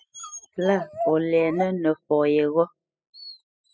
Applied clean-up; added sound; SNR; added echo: classical method spectral subtraction.